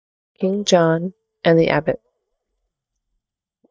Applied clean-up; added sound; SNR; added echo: neural mask model DeepFilterNet 3.